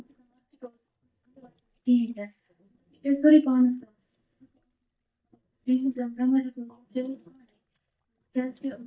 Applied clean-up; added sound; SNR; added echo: neural mask model DeepFilterNet 3.